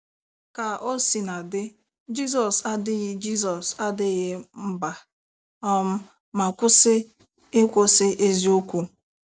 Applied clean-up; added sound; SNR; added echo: none; none; none; none.